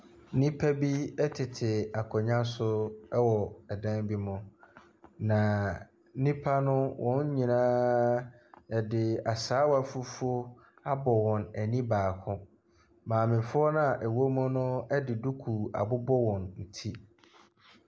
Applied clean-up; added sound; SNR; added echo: none; none; none; none.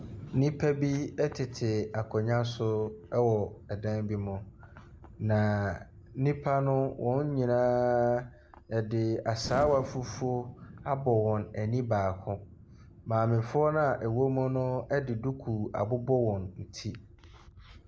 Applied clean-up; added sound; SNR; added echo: none; Explosion; 18 dB; none.